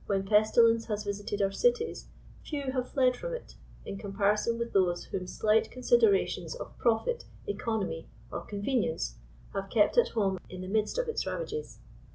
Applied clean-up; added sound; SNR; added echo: none; none; none; none.